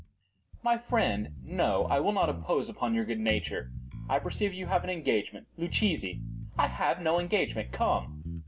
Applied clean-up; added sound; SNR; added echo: none; Bass guitar; 10 dB; none.